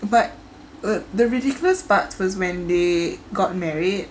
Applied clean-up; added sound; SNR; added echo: none; none; none; none.